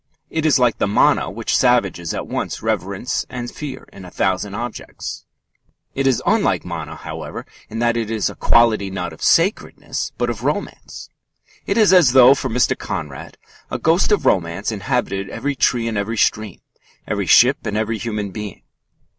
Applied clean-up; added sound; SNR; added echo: none; none; none; none.